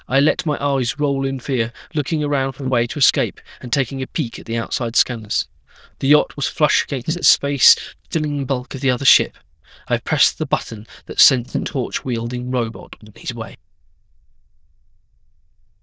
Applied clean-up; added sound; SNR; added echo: neural diffusion model UNIVERSE++.